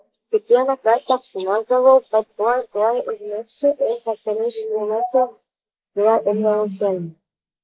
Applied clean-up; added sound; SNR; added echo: neural mask model Resemble Enhance denoiser.